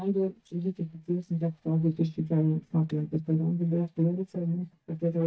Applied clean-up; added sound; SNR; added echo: neural mask model DeepFilterNet 3.